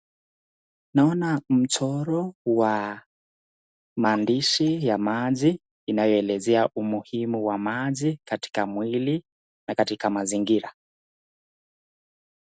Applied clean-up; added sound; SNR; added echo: none; none; none; none.